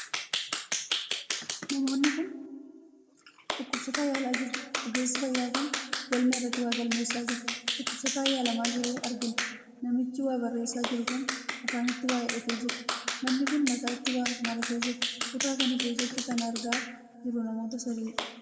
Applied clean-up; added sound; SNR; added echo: none; Clapping; 3 dB; reverberation time 1.8 s.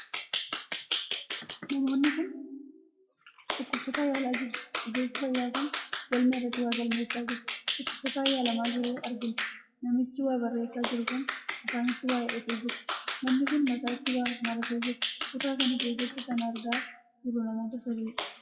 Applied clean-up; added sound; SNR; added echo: classical method WPE with log-MMSE.